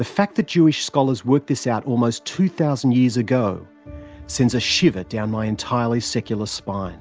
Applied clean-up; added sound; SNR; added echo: none; none; none; none.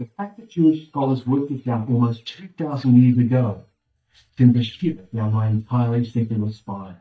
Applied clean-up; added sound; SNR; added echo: neural mask model DeepFilterNet 3.